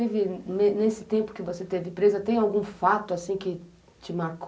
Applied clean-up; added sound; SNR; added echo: none; none; none; none.